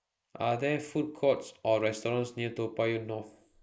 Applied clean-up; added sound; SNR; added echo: neural mask model Resemble Enhance denoiser.